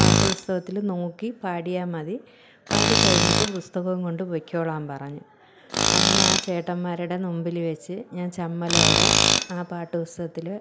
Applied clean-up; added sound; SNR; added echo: none; Tools; -4 dB; none.